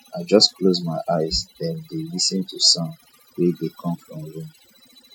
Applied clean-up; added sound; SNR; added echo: classical method Wiener filter.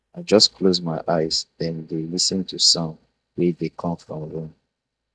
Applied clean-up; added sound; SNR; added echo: neural mask model DeepFilterNet 3.